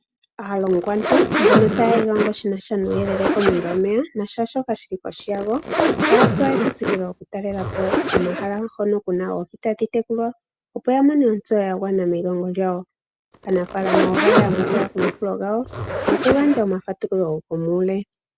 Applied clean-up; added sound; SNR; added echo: none; Zipper (clothing); 0 dB; none.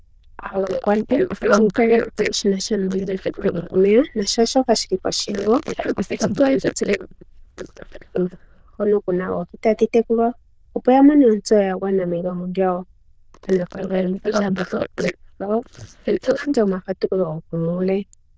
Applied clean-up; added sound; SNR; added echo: neural diffusion model UNIVERSE++.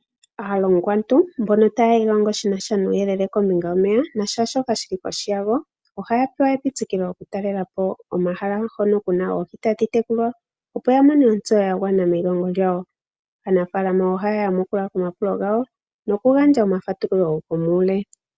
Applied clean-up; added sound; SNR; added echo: none; none; none; none.